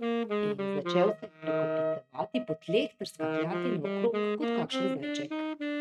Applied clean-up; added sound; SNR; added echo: neural mask model RNNoise.